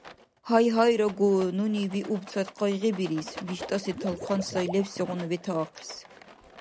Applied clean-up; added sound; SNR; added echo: none; Water / Liquid + Rattle; 15 dB; none.